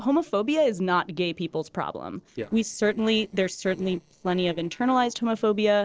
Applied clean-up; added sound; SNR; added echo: neural separator model SepFormer DNS4.